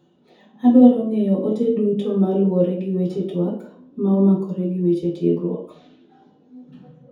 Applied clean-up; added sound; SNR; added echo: none; none; none; reverberation time 0.6 s.